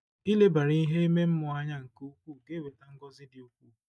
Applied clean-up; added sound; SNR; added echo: neural mask model DeepFilterNet 3.